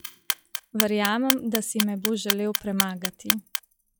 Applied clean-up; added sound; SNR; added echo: classical method log-MMSE.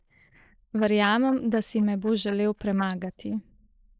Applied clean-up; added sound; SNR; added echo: neural mask model Resemble Enhance denoiser.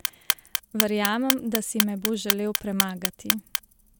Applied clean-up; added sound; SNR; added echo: none; Clock; 0 dB; none.